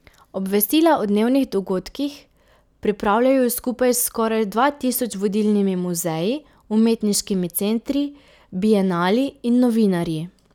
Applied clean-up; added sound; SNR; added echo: none; none; none; none.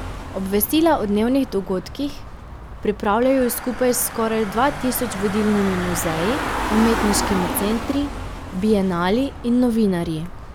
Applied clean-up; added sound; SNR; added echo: none; Engine / Car; 8 dB; none.